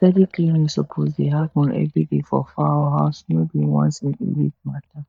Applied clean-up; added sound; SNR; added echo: neural mask model DeepFilterNet 3.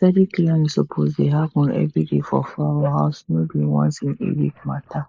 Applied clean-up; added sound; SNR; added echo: neural mask model Resemble Enhance denoiser.